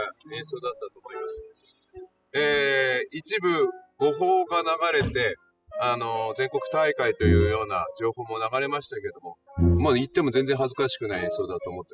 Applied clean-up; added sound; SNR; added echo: classical method spectral subtraction.